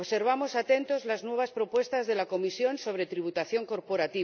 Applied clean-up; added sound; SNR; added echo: none; none; none; none.